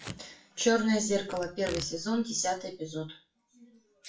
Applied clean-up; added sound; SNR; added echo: classical method WPE with log-MMSE.